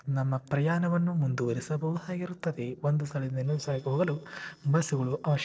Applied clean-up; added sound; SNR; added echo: neural separator model SepFormer DNS4.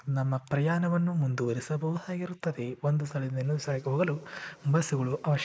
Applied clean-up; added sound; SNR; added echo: neural mask model Resemble Enhance denoiser.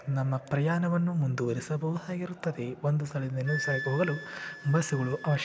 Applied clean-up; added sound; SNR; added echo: none; Wind instrument, woodwind instrument; 14 dB; none.